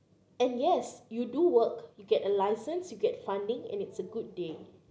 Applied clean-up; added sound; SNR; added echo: none; none; none; none.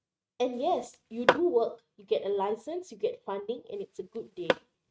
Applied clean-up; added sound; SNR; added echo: neural mask model RNNoise.